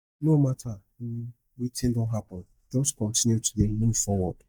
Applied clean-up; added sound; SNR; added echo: neural mask model DeepFilterNet 3.